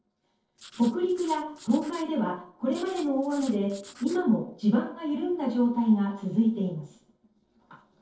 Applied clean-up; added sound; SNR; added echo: neural separator model SepFormer DNS4.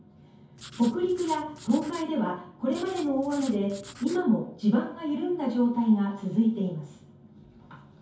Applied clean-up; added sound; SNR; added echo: none; Writing; 19 dB; reverberation time 0.6 s.